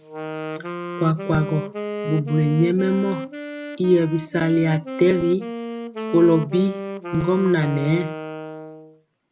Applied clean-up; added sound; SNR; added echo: none; Wind instrument, woodwind instrument; 9 dB; none.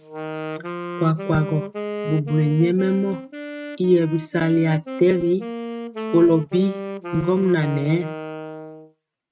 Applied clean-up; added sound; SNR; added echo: neural mask model RNNoise.